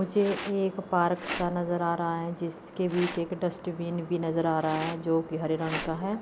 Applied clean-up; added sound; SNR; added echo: none; Rattle; 13 dB; none.